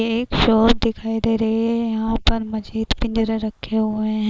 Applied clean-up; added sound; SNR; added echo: neural mask model Resemble Enhance denoiser.